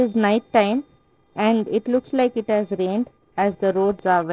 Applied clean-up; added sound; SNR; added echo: neural separator model SepFormer DNS4.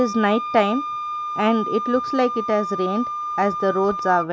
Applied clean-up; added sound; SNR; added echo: none; Wind instrument, woodwind instrument; 6 dB; none.